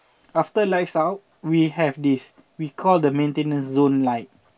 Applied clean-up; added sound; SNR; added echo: neural mask model Resemble Enhance denoiser.